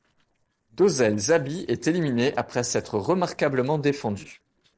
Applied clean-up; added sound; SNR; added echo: neural separator model SepFormer DNS4.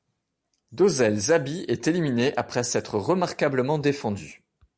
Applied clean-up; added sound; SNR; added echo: none; none; none; none.